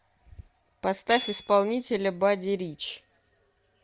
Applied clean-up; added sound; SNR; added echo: none; Hammer / Chink, clink; 17 dB; none.